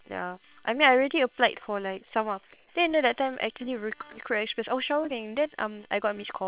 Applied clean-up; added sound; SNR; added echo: neural separator model SepFormer WHAM!.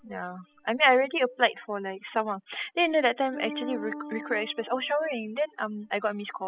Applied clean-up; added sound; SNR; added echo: classical method spectral subtraction.